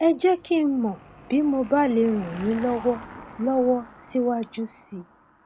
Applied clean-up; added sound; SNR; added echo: none; Car passing by / Engine; 19 dB; none.